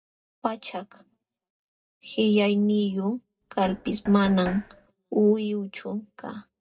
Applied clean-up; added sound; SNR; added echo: neural separator model SepFormer DNS4.